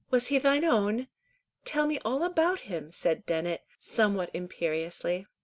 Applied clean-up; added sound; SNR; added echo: none; none; none; none.